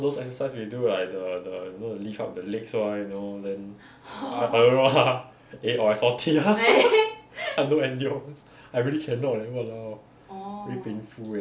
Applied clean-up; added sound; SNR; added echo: none; none; none; none.